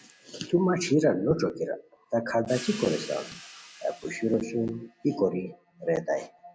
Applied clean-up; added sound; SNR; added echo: none; Cymbal; 20 dB; none.